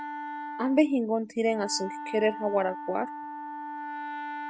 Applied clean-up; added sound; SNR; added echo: none; Wind instrument, woodwind instrument; 8 dB; none.